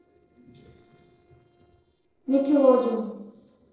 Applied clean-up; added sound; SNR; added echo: neural separator model SepFormer DNS4.